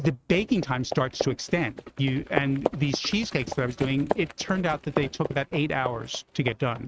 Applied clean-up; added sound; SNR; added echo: neural mask model RNNoise.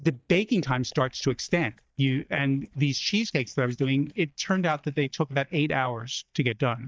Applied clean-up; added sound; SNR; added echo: neural mask model DeepFilterNet 3.